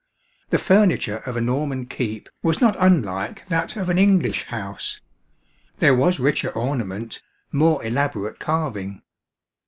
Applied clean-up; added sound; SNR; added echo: neural mask model Resemble Enhance denoiser.